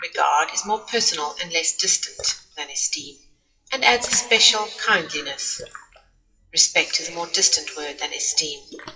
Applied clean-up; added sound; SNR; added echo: classical method WPE with log-MMSE.